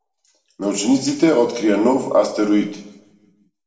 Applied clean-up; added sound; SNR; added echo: none; none; none; reverberation time 0.8 s.